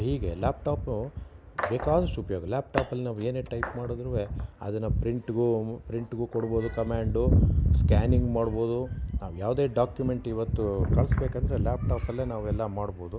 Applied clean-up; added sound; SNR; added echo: none; Shatter; 11 dB; none.